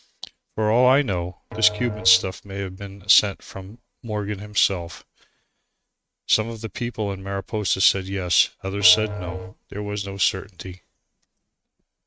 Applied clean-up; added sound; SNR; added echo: neural mask model RNNoise.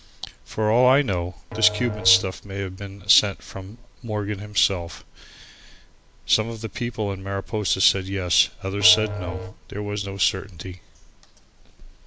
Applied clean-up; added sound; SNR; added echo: none; Musical instrument; 12 dB; none.